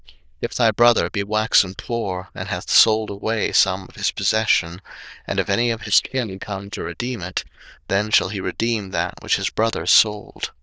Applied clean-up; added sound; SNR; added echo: neural diffusion model UNIVERSE++.